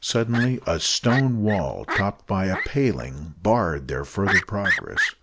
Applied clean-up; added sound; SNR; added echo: none; Fowl; 6 dB; none.